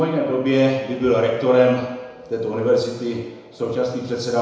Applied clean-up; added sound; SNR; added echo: none; none; none; reverberation time 1.0 s.